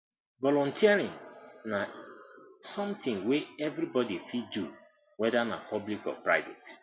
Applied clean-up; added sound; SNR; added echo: none; none; none; none.